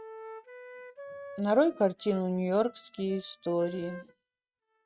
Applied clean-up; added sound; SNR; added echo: neural mask model RNNoise.